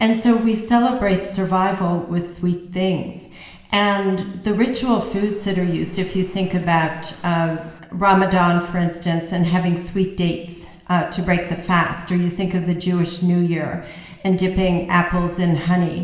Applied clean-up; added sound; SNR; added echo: none; Cricket; 19 dB; reverberation time 1.1 s.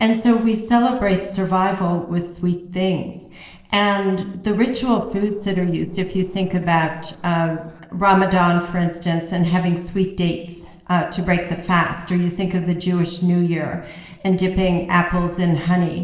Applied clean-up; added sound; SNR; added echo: neural separator model SepFormer DNS4.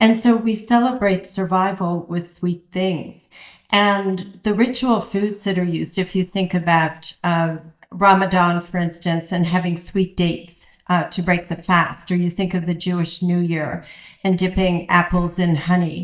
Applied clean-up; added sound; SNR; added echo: neural mask model DeepFilterNet 3.